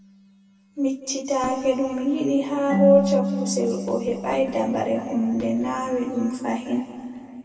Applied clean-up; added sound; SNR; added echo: none; Marimba, xylophone / Wood; 8 dB; reverberation time 2.2 s.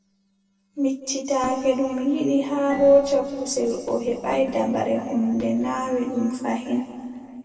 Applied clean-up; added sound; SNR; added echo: neural separator model SepFormer DNS4.